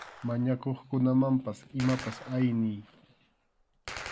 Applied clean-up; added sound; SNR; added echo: none; Gunshot, gunfire; 16 dB; none.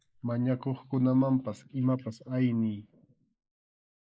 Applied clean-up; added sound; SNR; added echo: neural mask model Resemble Enhance denoiser.